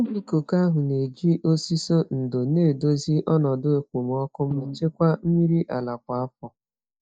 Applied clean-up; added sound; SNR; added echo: neural mask model DeepFilterNet 3.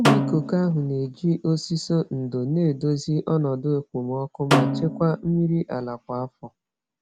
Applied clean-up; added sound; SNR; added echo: none; Snare drum; 3 dB; none.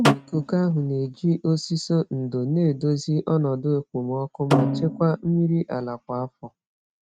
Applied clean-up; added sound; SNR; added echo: neural mask model RNNoise.